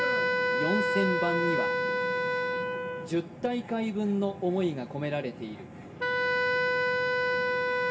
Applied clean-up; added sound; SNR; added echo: none; Wind instrument, woodwind instrument; -3 dB; reverberation time 0.2 s.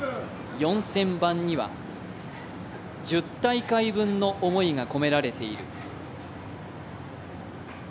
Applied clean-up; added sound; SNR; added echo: none; none; none; none.